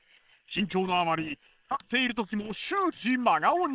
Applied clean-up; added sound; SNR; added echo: neural separator model SepFormer WHAM!.